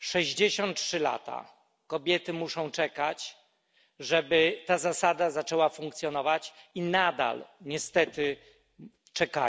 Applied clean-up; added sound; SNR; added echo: none; none; none; none.